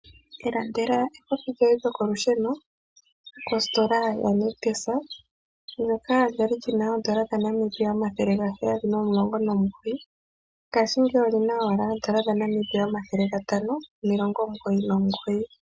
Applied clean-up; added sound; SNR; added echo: none; none; none; none.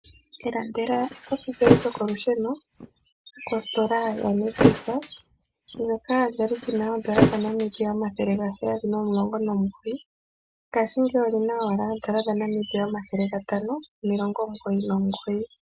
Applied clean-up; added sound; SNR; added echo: none; Thump, thud; 1 dB; none.